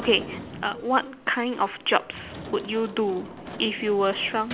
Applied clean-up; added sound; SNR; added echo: none; Sliding door / Slam; 14 dB; none.